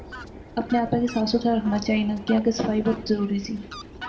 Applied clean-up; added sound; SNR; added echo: none; Fowl; 14 dB; reverberation time 0.4 s.